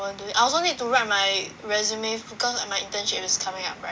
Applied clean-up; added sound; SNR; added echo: none; none; none; none.